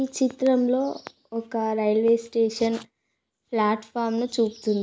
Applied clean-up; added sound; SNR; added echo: none; none; none; none.